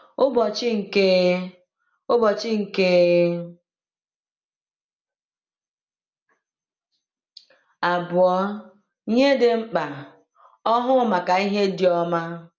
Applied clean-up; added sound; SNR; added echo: none; none; none; none.